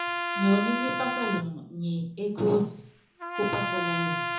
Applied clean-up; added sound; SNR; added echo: none; Trumpet; 3 dB; reverberation time 0.6 s.